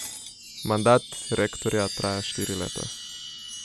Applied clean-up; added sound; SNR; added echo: none; Shatter + Chime; 9 dB; none.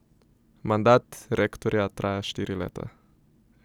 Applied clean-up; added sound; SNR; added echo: none; none; none; none.